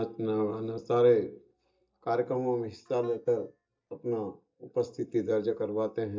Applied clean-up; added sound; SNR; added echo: neural mask model DeepFilterNet 3.